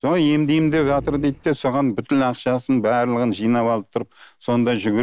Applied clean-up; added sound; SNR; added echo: neural mask model DeepFilterNet 3.